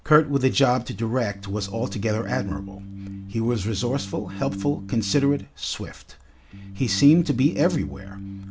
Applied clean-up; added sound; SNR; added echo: none; Organ; 10 dB; none.